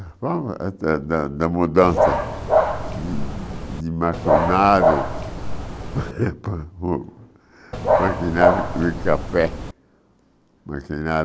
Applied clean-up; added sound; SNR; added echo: none; Dog; -2 dB; none.